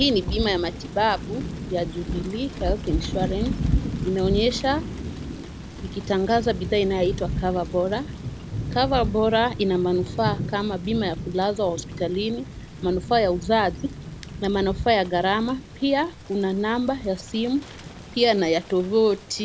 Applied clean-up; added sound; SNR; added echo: none; Thunder / Rain; 7 dB; none.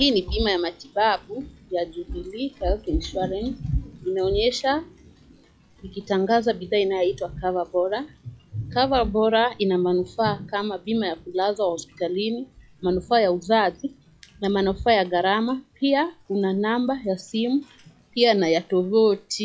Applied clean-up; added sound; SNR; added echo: classical method log-MMSE.